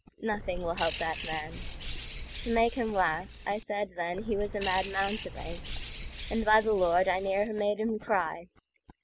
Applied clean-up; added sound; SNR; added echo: none; Bird; 9 dB; none.